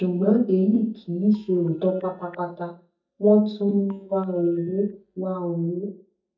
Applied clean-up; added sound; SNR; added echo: neural mask model DeepFilterNet 3.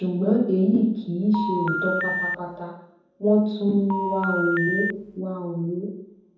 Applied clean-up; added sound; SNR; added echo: none; Telephone; 4 dB; reverberation time 0.9 s.